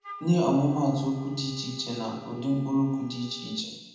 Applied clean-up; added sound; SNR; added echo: none; Wind instrument, woodwind instrument; 20 dB; reverberation time 1.0 s.